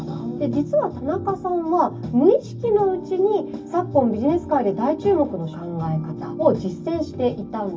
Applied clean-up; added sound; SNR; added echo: none; none; none; reverberation time 0.4 s.